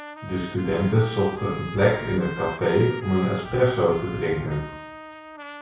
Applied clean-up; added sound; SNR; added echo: none; Trumpet; 15 dB; reverberation time 0.6 s.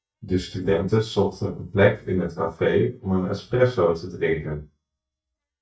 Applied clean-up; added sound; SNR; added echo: neural mask model DeepFilterNet 3.